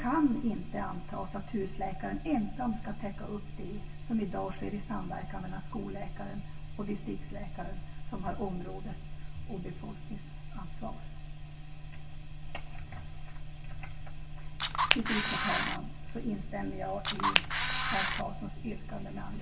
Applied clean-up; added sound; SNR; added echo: none; Camera; -4 dB; reverberation time 0.2 s.